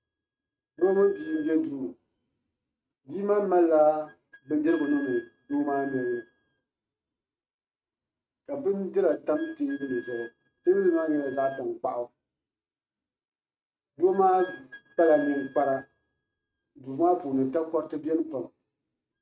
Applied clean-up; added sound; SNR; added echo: neural mask model RNNoise.